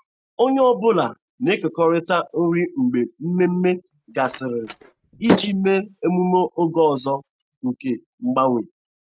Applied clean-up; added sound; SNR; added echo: neural mask model RNNoise.